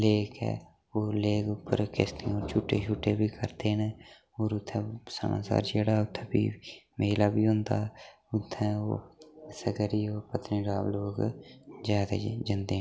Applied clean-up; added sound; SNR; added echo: none; none; none; none.